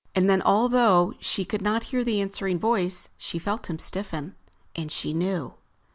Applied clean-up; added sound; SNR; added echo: none; none; none; none.